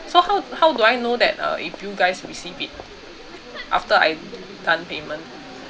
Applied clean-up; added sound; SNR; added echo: none; Crowd; 17 dB; none.